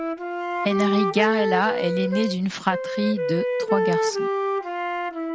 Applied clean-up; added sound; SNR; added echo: none; Wind instrument, woodwind instrument; 0 dB; none.